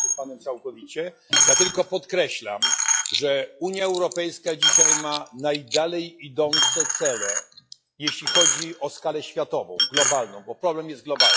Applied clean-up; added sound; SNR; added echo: classical method log-MMSE.